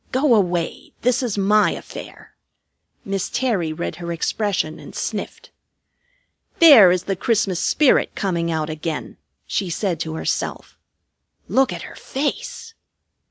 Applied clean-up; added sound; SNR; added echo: none; none; none; none.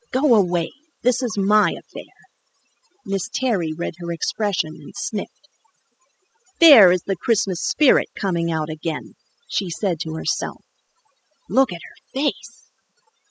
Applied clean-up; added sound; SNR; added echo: classical method spectral subtraction.